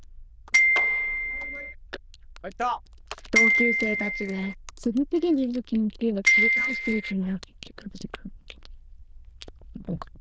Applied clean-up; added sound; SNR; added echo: neural diffusion model UNIVERSE++.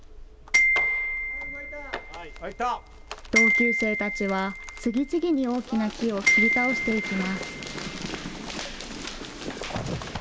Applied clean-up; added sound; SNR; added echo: none; Glockenspiel; -2 dB; none.